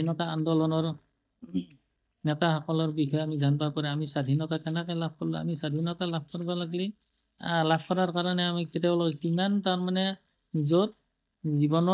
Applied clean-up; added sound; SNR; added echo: neural mask model DeepFilterNet 3.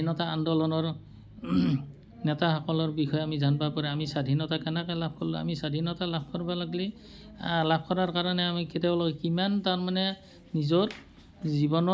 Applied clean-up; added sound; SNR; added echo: none; none; none; none.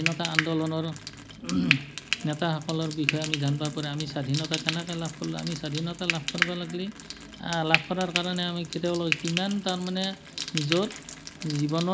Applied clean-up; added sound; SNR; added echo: none; Frying (food); 4 dB; none.